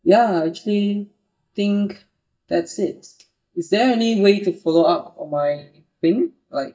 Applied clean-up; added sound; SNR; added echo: neural mask model DeepFilterNet 3.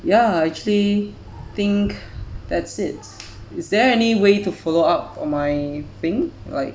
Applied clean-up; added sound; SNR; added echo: none; none; none; none.